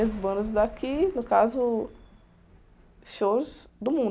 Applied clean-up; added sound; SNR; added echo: none; Thunder; 19 dB; none.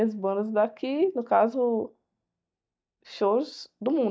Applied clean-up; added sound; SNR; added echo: neural mask model DeepFilterNet 3.